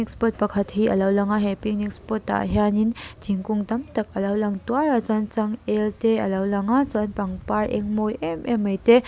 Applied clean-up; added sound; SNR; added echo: none; none; none; none.